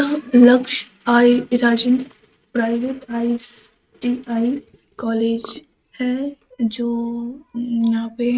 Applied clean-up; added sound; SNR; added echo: neural mask model RNNoise.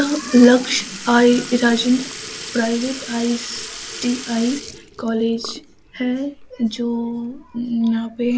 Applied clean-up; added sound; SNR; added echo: none; Sink (filling or washing) / Liquid; 14 dB; none.